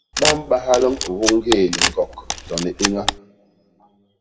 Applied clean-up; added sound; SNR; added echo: none; Camera; 2 dB; reverberation time 1.5 s.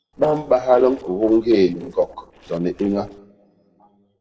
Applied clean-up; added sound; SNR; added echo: neural separator model SepFormer DNS4.